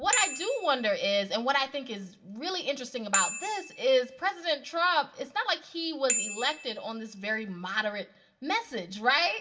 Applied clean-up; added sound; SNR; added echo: none; Bicycle bell; 8 dB; reverberation time 0.2 s.